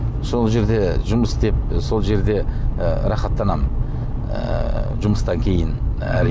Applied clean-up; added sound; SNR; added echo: none; none; none; none.